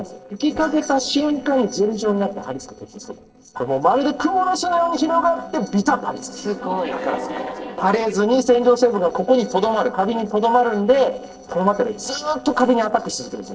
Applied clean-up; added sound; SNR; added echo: neural separator model SepFormer DNS4.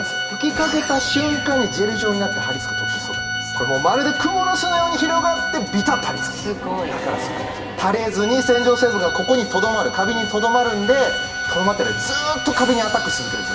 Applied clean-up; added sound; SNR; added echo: none; Organ; 5 dB; reverberation time 0.8 s.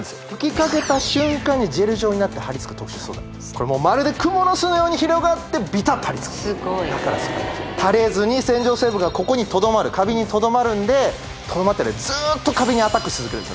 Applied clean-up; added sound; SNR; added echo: none; none; none; none.